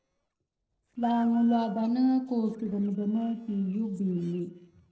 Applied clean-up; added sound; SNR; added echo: neural separator model SepFormer DNS4.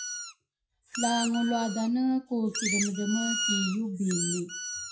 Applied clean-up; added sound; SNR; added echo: classical method WPE with log-MMSE.